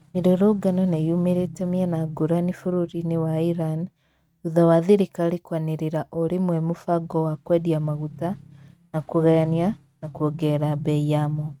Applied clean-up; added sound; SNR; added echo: neural mask model RNNoise.